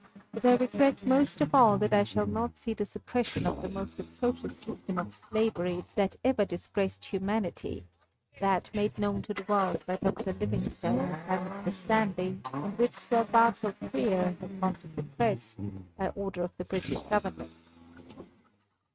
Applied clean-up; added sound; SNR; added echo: neural mask model RNNoise.